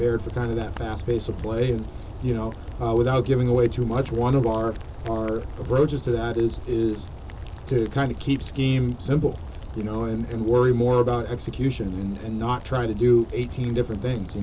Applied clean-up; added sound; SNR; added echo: none; Rain; 10 dB; reverberation time 0.2 s.